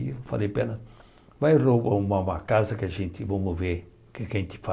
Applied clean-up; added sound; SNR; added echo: none; none; none; none.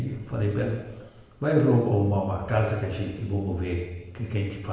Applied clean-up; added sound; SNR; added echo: none; none; none; reverberation time 1.1 s.